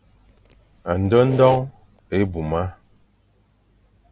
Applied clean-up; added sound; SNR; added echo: none; Squeak; 15 dB; none.